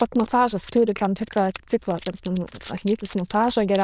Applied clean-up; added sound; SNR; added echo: neural diffusion model UNIVERSE++.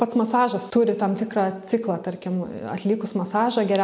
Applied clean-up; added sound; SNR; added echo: none; none; none; none.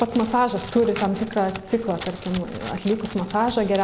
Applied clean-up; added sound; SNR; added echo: none; Crackle; 15 dB; none.